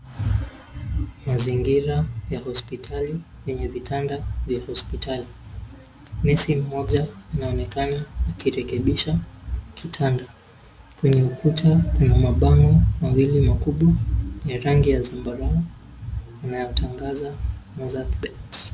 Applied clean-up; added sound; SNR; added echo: none; none; none; none.